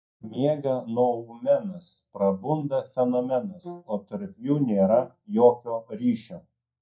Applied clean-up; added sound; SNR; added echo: neural mask model DeepFilterNet 3.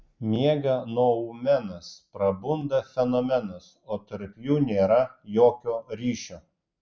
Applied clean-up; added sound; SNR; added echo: none; none; none; none.